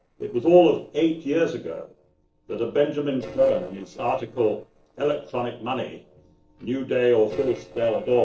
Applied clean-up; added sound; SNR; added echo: neural separator model SepFormer DNS4.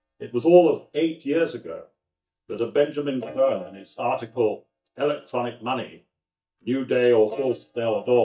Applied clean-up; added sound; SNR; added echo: neural mask model DeepFilterNet 3.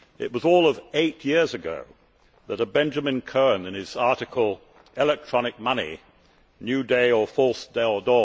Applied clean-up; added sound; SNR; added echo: none; none; none; none.